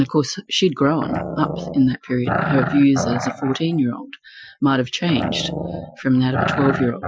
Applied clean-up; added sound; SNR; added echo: classical method Wiener filter.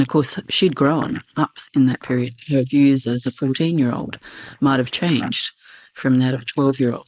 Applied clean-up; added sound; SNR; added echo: neural mask model Resemble Enhance denoiser.